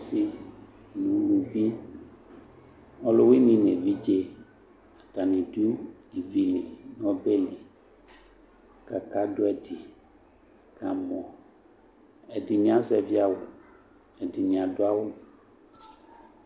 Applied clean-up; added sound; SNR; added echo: none; none; none; none.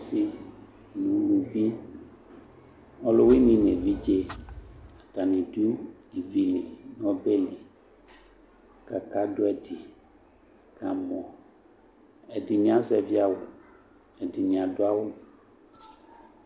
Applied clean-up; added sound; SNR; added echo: none; Clock; 14 dB; none.